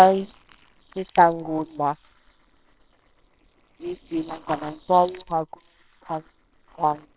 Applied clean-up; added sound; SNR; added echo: neural separator model SepFormer WHAMR!.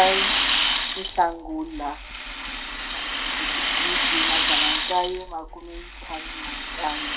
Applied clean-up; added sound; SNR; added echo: none; Rattle (instrument); -4 dB; reverberation time 0.3 s.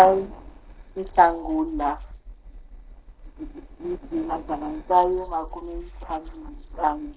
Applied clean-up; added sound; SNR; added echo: neural separator model SepFormer DNS4.